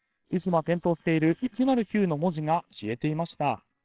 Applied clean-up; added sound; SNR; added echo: neural separator model SepFormer WHAMR!.